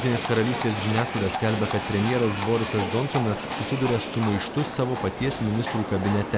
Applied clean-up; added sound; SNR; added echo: none; Livestock, farm animals, working animals; 5 dB; none.